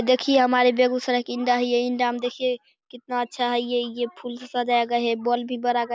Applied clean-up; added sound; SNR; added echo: none; none; none; none.